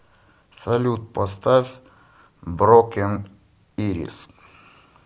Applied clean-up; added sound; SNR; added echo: none; none; none; none.